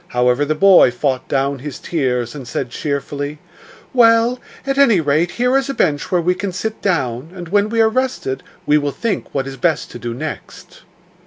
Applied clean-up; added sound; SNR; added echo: none; none; none; none.